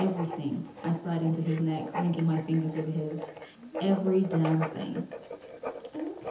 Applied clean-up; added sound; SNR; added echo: none; Writing; 10 dB; reverberation time 0.8 s.